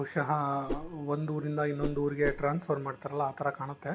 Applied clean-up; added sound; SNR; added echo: none; Whoosh, swoosh, swish; 5 dB; none.